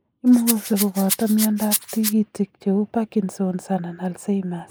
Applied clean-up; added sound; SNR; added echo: neural mask model Resemble Enhance denoiser.